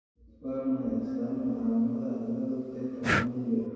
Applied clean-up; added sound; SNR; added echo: none; Breathing; 6 dB; reverberation time 2.2 s.